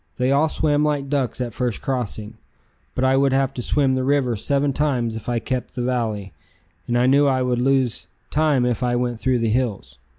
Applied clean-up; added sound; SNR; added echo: none; none; none; none.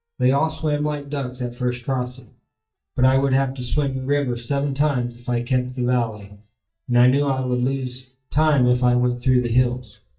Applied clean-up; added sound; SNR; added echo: neural mask model DeepFilterNet 3.